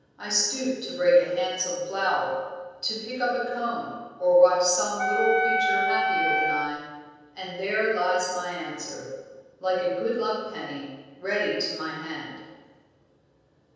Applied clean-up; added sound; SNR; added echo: none; Wind instrument, woodwind instrument; -2 dB; reverberation time 1.2 s.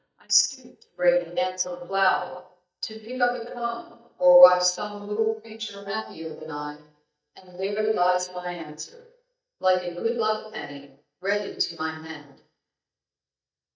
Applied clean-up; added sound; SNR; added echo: neural mask model DeepFilterNet 3.